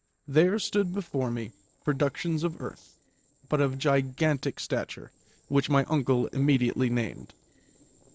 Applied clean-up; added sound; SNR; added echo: neural separator model SepFormer DNS4.